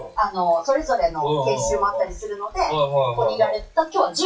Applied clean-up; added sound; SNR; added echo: classical method WPE with log-MMSE.